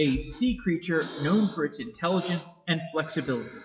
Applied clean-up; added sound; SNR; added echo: classical method WPE with log-MMSE.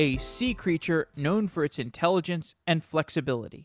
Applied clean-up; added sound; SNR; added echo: none; none; none; none.